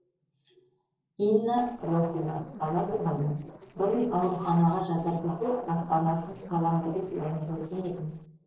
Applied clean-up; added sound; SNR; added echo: neural separator model SepFormer DNS4.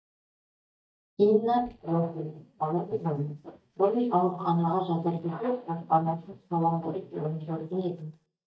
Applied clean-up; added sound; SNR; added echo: neural mask model DeepFilterNet 3.